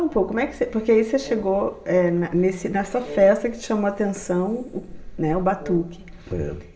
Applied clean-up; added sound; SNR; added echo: none; Brass instrument; 18 dB; reverberation time 1.3 s.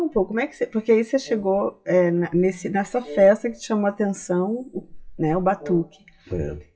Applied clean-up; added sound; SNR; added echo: classical method WPE with log-MMSE.